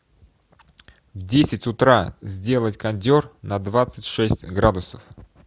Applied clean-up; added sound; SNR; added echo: none; none; none; none.